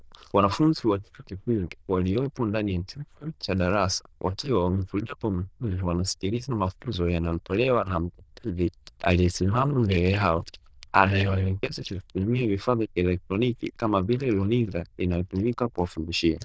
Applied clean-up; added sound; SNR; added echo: neural diffusion model UNIVERSE++.